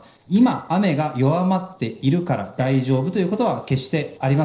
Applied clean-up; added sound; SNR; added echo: neural separator model SepFormer DNS4.